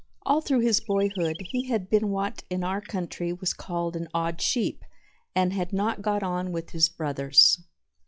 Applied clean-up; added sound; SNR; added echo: classical method log-MMSE.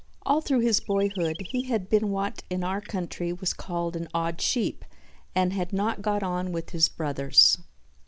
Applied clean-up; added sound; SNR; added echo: none; Chirp, tweet; 17 dB; none.